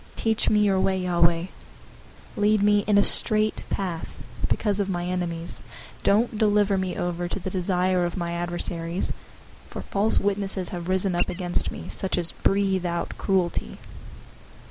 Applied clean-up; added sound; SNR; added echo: neural mask model Resemble Enhance denoiser.